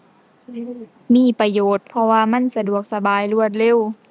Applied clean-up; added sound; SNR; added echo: none; none; none; none.